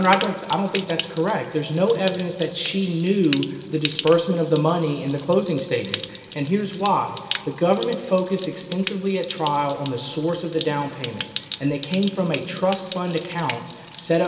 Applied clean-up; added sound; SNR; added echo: none; Stream; 11 dB; reverberation time 2.0 s.